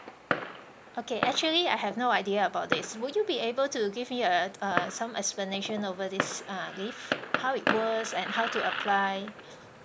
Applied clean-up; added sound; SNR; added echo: none; Fireworks; 6 dB; none.